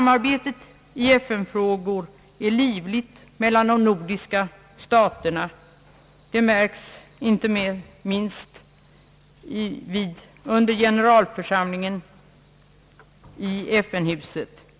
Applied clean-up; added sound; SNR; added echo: none; none; none; none.